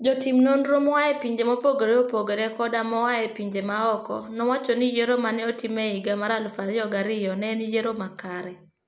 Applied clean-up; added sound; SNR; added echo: none; none; none; none.